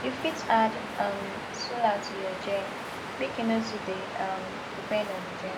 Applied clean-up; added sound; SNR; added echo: none; Waves, surf; 5 dB; none.